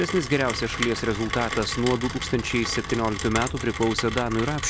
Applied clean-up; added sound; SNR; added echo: none; Rain; 6 dB; none.